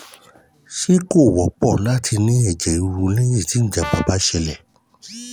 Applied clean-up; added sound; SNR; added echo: none; Brass instrument; 14 dB; none.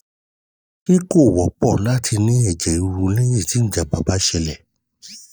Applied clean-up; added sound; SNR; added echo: neural mask model DeepFilterNet 3.